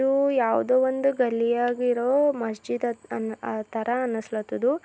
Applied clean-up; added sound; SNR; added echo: none; none; none; none.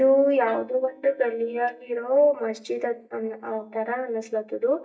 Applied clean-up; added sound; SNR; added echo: neural mask model DeepFilterNet 3.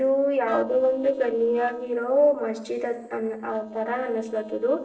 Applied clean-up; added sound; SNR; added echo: neural separator model SepFormer DNS4.